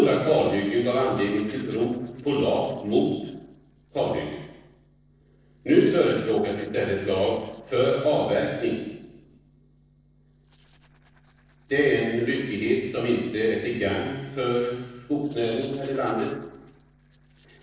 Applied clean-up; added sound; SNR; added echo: neural separator model SepFormer DNS4.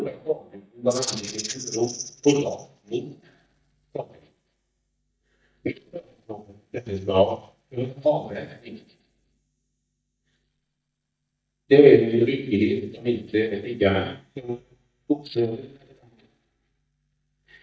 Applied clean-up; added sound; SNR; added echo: neural mask model DeepFilterNet 3.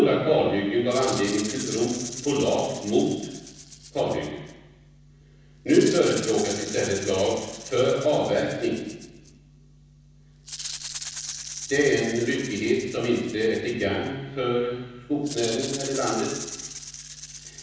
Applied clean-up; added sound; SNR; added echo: none; Rattle (instrument); 13 dB; reverberation time 1.1 s.